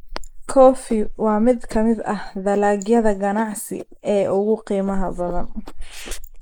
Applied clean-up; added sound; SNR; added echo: neural mask model Resemble Enhance denoiser.